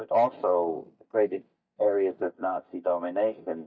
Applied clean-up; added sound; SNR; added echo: neural mask model DeepFilterNet 3.